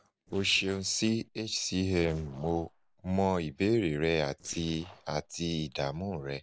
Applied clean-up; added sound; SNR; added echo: neural separator model SepFormer DNS4.